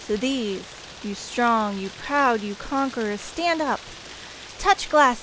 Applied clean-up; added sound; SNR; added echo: none; Rain; 17 dB; none.